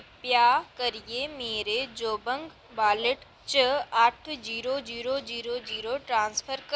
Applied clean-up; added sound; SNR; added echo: none; none; none; none.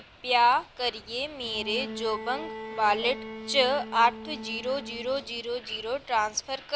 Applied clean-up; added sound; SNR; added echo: none; Bowed string instrument; 13 dB; none.